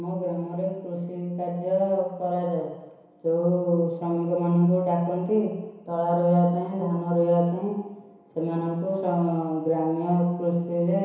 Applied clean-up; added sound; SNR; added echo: none; none; none; reverberation time 1.0 s.